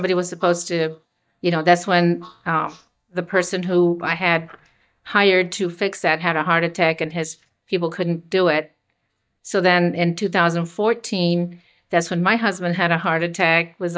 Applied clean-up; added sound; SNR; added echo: neural mask model DeepFilterNet 3.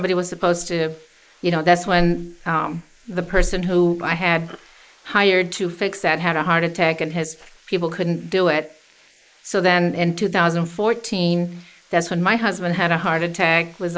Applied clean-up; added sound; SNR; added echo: neural mask model Resemble Enhance denoiser.